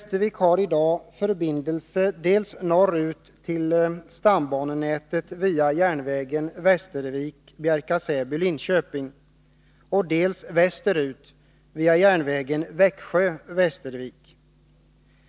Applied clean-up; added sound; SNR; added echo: none; none; none; none.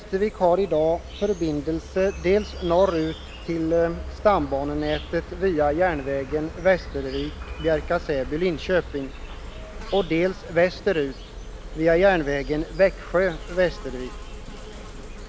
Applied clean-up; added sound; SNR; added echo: none; Insect; 12 dB; none.